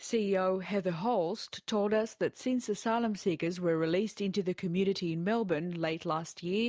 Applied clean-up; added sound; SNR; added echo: none; none; none; none.